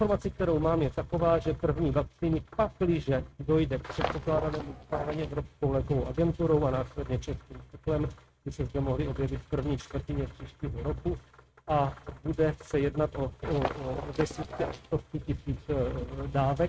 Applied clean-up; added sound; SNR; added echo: neural mask model RNNoise.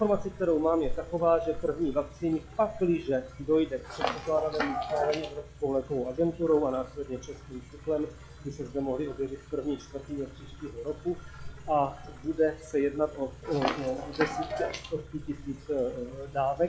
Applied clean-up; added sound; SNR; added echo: classical method log-MMSE.